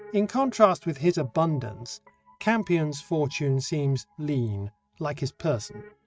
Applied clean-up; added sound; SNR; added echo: neural mask model RNNoise.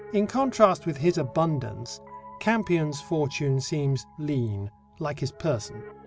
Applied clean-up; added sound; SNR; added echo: none; Piano; 20 dB; none.